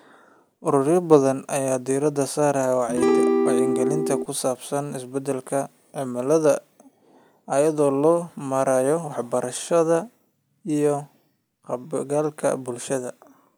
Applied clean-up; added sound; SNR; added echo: none; Acoustic guitar / Strum; -3 dB; none.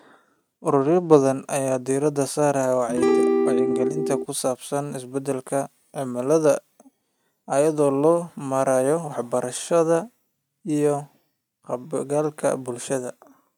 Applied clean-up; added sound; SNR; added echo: neural mask model RNNoise.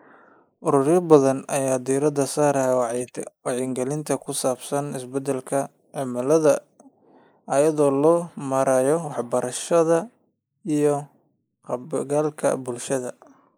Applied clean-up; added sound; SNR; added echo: neural mask model Resemble Enhance denoiser.